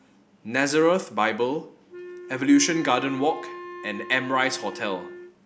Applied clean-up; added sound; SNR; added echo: none; Wind instrument, woodwind instrument; 14 dB; none.